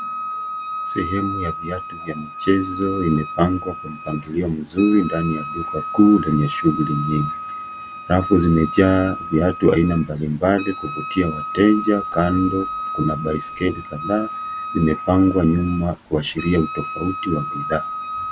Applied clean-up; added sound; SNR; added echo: none; Wind instrument, woodwind instrument; 9 dB; none.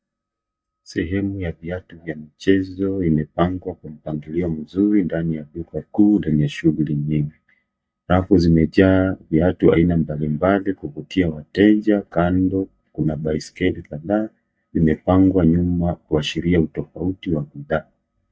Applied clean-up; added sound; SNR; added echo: neural mask model DeepFilterNet 3.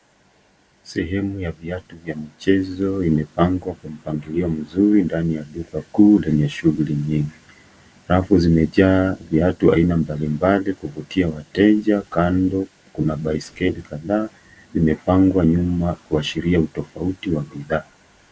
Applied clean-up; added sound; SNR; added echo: neural mask model Resemble Enhance denoiser.